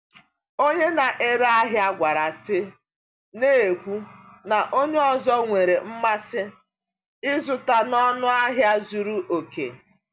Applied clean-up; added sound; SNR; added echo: none; none; none; none.